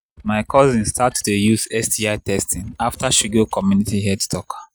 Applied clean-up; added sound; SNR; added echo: neural mask model RNNoise.